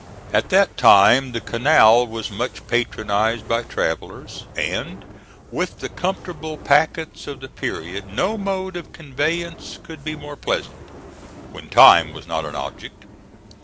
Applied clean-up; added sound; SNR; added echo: none; Fire; 19 dB; none.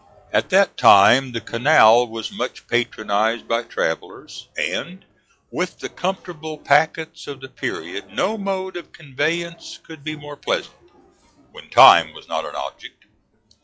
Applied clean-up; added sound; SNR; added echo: classical method log-MMSE.